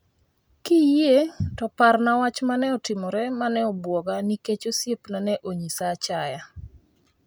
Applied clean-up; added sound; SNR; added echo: none; none; none; none.